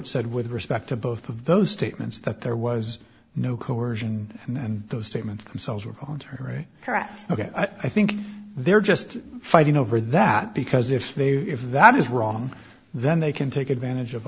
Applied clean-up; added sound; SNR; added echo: none; none; none; none.